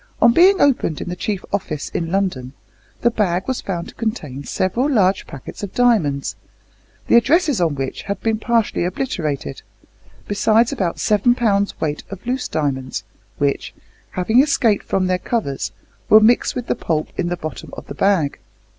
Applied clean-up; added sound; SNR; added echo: none; none; none; none.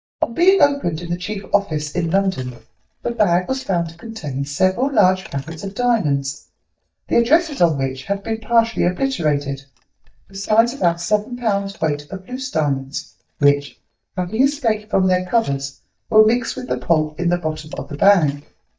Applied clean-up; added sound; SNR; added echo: neural mask model DeepFilterNet 3.